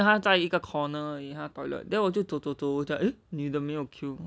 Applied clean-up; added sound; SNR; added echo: none; none; none; none.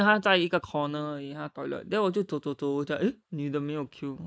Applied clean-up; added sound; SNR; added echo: neural mask model Resemble Enhance denoiser.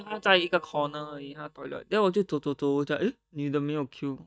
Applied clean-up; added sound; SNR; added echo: neural mask model DeepFilterNet 3.